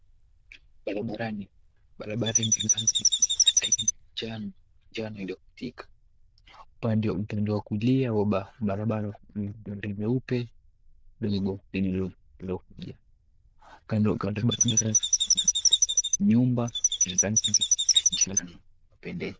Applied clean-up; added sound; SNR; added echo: neural diffusion model UNIVERSE++.